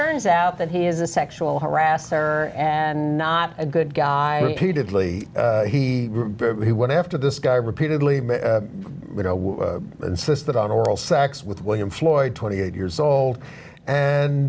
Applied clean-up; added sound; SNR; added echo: none; none; none; none.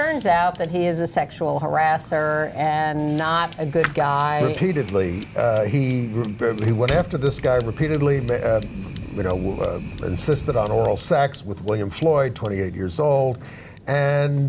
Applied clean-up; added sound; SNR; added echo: none; Fire; 14 dB; none.